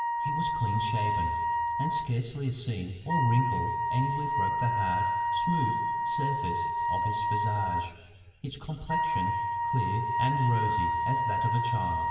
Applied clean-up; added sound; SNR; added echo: none; Wind instrument, woodwind instrument; -3 dB; reverberation time 1.5 s.